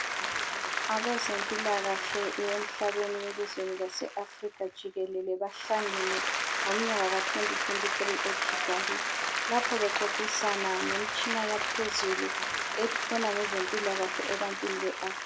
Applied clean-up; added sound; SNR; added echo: none; Applause; -1 dB; none.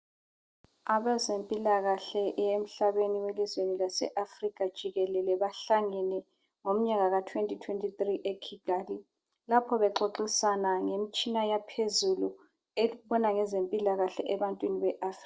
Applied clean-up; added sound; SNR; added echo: none; none; none; none.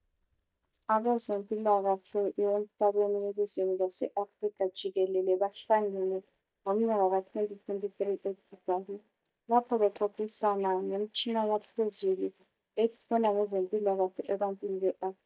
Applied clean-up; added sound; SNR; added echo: neural mask model DeepFilterNet 3.